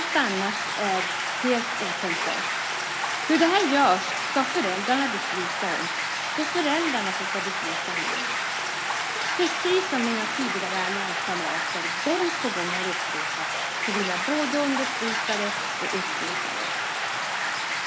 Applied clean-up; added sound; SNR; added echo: none; Stream; -1 dB; none.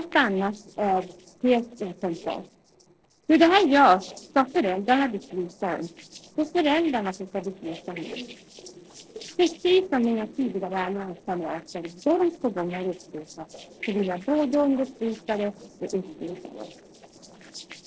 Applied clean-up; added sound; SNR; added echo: neural separator model SepFormer DNS4.